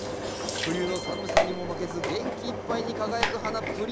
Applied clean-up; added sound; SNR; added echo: none; Engine; -3 dB; none.